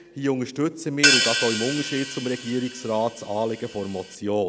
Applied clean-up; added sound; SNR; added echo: none; Crash cymbal / Hi-hat; 0 dB; none.